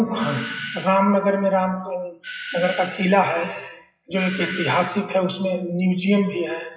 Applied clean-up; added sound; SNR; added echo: classical method WPE with log-MMSE.